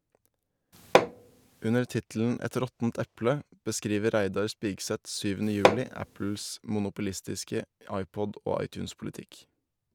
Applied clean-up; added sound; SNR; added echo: none; Hammer; -4 dB; none.